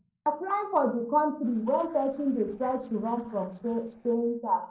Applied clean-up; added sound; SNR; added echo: neural separator model SepFormer DNS4.